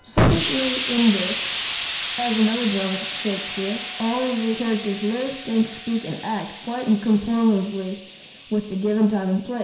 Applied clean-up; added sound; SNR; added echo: none; Explosion; 2 dB; reverberation time 0.7 s.